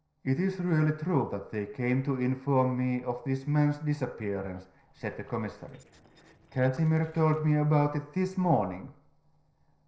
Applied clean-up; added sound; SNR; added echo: neural separator model SepFormer DNS4.